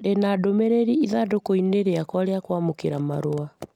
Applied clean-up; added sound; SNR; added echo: none; none; none; none.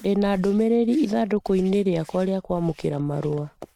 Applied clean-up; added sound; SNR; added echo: neural mask model RNNoise.